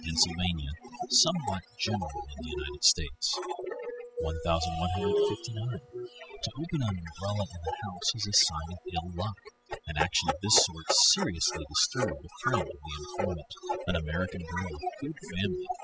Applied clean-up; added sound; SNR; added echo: classical method spectral subtraction.